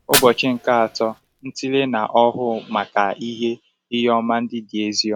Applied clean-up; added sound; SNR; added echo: none; Fire; 11 dB; none.